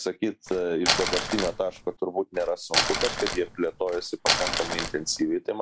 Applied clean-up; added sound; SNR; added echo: none; Crumpling, crinkling; 1 dB; none.